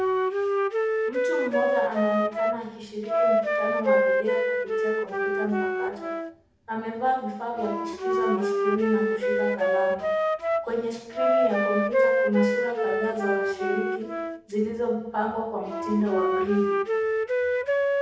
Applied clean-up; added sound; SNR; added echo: none; Wind instrument, woodwind instrument; -5 dB; reverberation time 0.8 s.